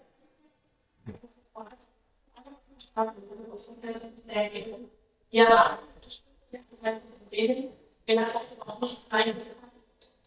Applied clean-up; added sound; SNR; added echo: neural mask model DeepFilterNet 3.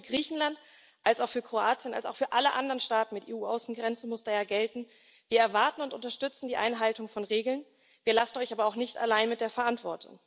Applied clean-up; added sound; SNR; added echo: none; none; none; none.